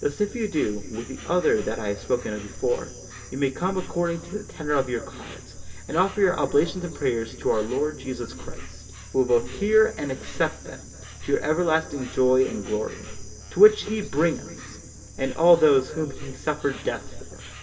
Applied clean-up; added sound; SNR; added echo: none; Insect; 14 dB; reverberation time 2.3 s.